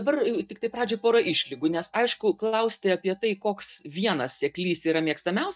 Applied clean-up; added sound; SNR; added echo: neural mask model DeepFilterNet 3.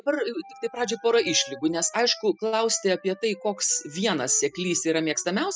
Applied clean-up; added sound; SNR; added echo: classical method spectral subtraction.